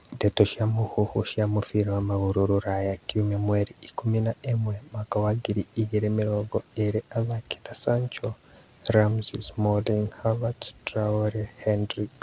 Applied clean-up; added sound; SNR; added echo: none; none; none; none.